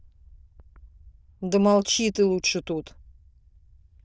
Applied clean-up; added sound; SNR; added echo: neural diffusion model UNIVERSE++.